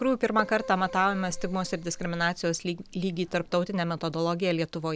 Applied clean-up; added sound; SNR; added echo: none; Keyboard (musical); 12 dB; none.